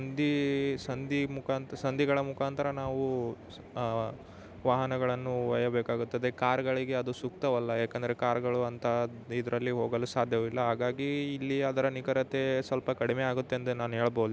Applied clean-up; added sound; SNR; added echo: none; none; none; none.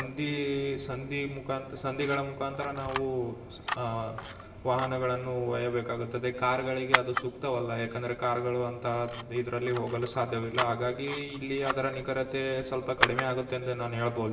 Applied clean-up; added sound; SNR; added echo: none; Camera; 7 dB; reverberation time 1.0 s.